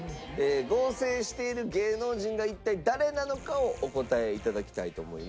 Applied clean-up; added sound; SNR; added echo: none; none; none; none.